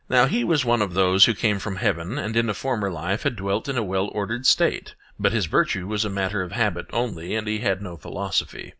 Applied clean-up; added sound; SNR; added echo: none; none; none; none.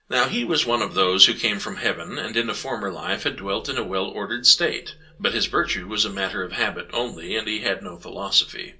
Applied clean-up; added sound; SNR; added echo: none; none; none; reverberation time 0.2 s.